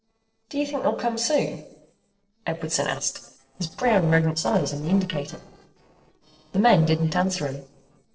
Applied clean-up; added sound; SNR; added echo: neural separator model SepFormer DNS4.